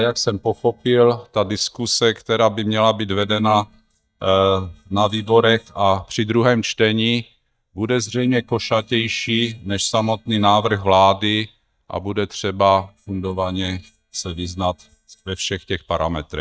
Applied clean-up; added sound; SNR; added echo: neural mask model DeepFilterNet 3.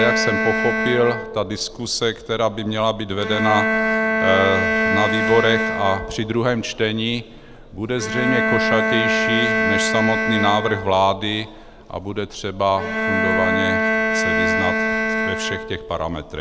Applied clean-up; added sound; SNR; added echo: none; Bowed string instrument; 0 dB; none.